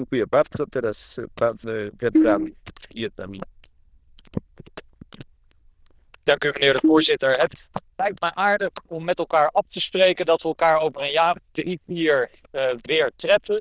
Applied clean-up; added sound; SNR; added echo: neural diffusion model UNIVERSE++.